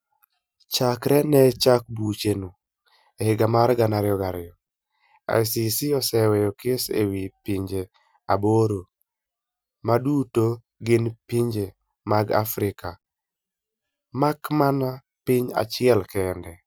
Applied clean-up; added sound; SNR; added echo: none; none; none; none.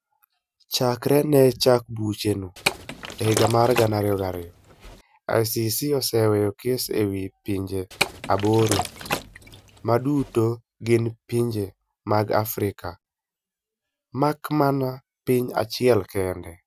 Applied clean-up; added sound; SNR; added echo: none; Liquid; 7 dB; none.